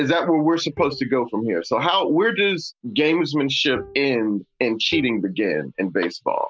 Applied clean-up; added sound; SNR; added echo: none; Bowed string instrument; 18 dB; none.